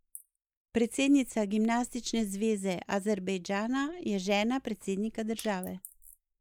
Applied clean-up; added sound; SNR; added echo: neural mask model Resemble Enhance denoiser.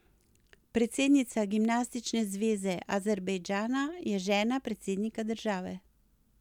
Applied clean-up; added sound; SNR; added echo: none; none; none; none.